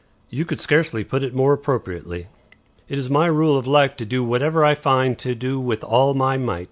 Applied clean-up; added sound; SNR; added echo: none; none; none; none.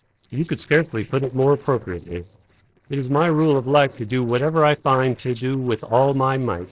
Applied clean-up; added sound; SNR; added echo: neural separator model SepFormer DNS4.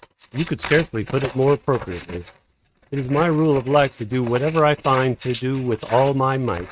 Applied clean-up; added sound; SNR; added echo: neural mask model RNNoise.